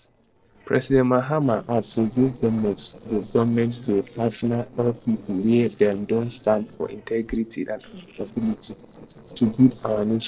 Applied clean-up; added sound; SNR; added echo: neural separator model SepFormer DNS4.